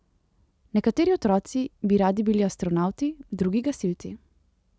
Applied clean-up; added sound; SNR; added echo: none; none; none; none.